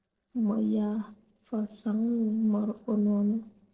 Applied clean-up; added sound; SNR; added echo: neural separator model SepFormer DNS4.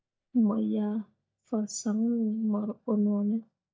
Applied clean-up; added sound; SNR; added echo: neural mask model DeepFilterNet 3.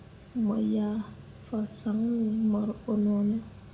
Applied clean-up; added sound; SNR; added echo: none; Mechanical fan; 18 dB; reverberation time 0.6 s.